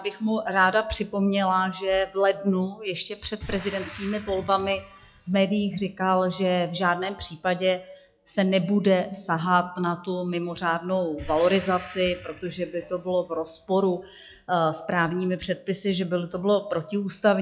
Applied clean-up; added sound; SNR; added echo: classical method log-MMSE.